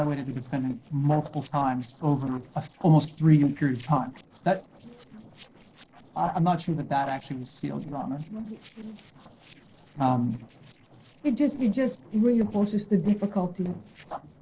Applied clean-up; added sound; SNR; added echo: neural separator model SepFormer DNS4.